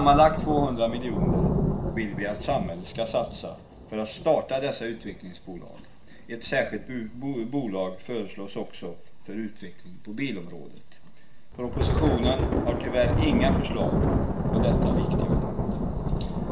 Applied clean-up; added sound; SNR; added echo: none; Thunder; -1 dB; reverberation time 0.4 s.